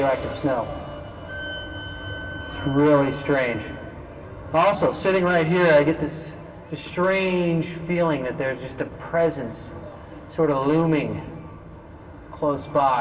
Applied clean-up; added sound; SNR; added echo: none; Wind instrument, woodwind instrument; 16 dB; reverberation time 2.7 s.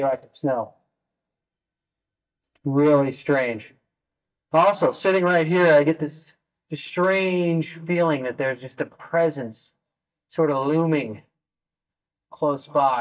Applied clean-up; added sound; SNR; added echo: neural mask model DeepFilterNet 3.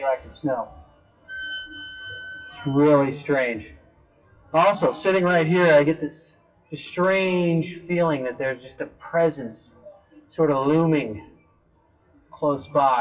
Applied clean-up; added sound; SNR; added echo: classical method WPE with log-MMSE.